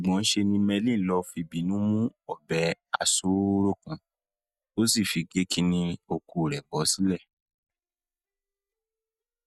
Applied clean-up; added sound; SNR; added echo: neural mask model DeepFilterNet 3.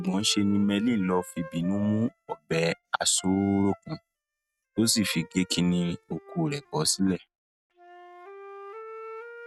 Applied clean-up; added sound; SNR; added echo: neural mask model RNNoise.